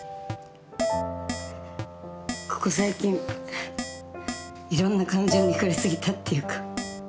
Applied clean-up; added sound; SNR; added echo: none; Keyboard (musical); 10 dB; none.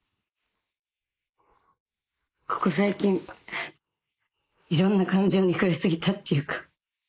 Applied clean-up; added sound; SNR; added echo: neural mask model Resemble Enhance denoiser.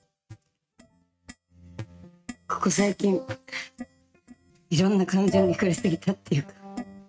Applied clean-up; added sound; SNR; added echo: neural mask model RNNoise.